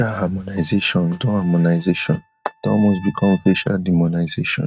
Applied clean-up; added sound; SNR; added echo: neural mask model RNNoise.